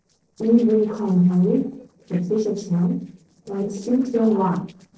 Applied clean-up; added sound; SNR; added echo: neural separator model SepFormer DNS4.